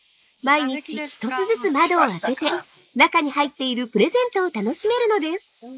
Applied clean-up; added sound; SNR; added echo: neural mask model Resemble Enhance denoiser.